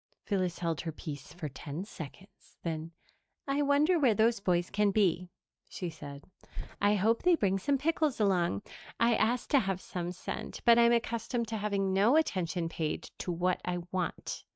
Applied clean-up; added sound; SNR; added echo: neural mask model RNNoise.